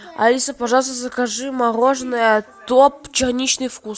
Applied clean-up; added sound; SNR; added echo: none; none; none; none.